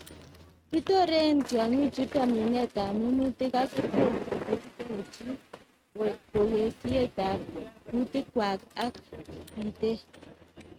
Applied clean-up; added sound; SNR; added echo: neural mask model RNNoise.